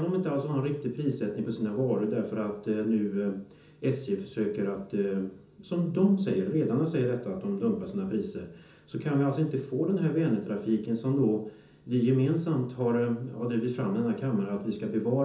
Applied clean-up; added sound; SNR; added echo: none; none; none; reverberation time 0.6 s.